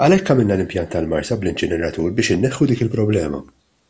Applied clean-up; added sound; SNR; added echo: none; none; none; none.